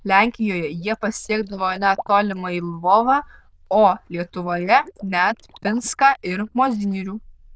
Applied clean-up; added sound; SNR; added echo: neural diffusion model UNIVERSE++.